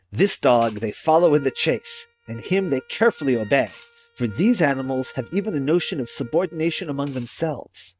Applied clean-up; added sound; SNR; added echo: neural mask model RNNoise.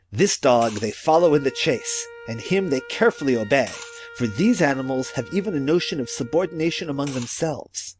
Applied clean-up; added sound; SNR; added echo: none; Liquid + Wind instrument, woodwind instrument; 19 dB; none.